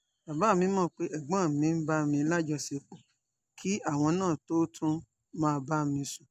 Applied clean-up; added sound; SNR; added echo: none; none; none; none.